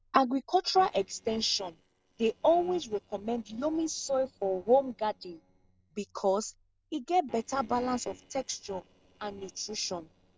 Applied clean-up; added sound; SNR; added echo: neural separator model SepFormer DNS4.